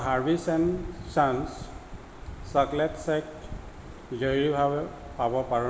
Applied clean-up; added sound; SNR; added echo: none; none; none; none.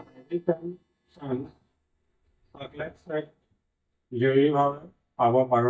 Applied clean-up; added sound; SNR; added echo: neural mask model DeepFilterNet 3.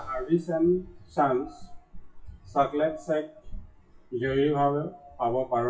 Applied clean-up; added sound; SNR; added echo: classical method WPE with log-MMSE.